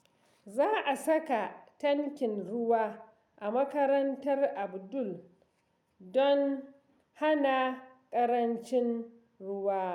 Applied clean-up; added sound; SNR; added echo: none; none; none; none.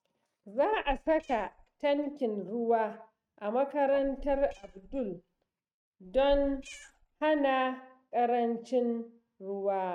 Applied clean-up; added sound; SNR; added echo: neural mask model RNNoise.